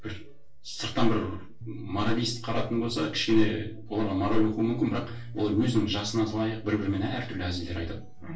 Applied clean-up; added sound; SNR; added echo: neural separator model SepFormer DNS4.